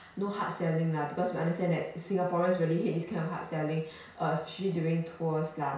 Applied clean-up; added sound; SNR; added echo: none; none; none; reverberation time 0.6 s.